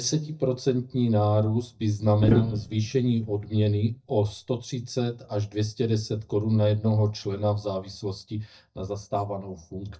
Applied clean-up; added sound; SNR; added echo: neural mask model DeepFilterNet 3.